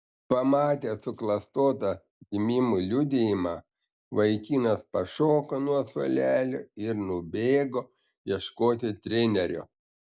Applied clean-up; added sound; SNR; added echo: none; none; none; none.